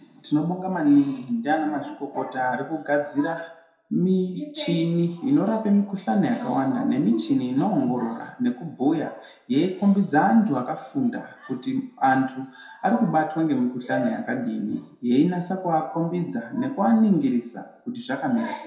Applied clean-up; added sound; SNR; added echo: none; none; none; reverberation time 0.6 s.